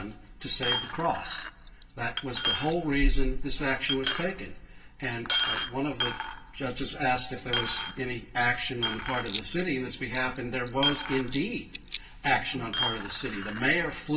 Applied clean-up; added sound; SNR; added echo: none; Coin (dropping); 1 dB; reverberation time 0.2 s.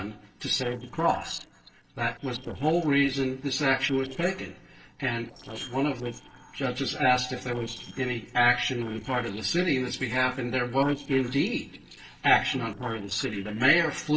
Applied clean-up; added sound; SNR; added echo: neural separator model SepFormer DNS4.